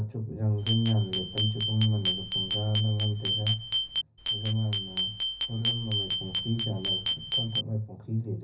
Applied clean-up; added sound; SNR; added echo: none; Glass; 1 dB; reverberation time 0.4 s.